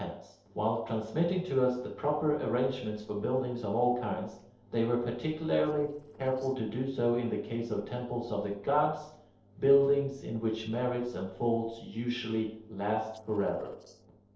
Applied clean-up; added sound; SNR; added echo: neural separator model SepFormer DNS4.